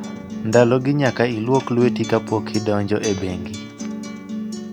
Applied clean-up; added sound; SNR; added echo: none; Acoustic guitar; 9 dB; none.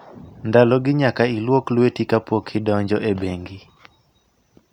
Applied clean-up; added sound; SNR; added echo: none; none; none; none.